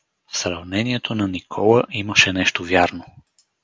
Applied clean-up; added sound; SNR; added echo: none; none; none; none.